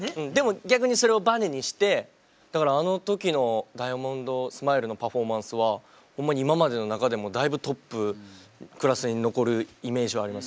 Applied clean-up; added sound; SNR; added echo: none; none; none; none.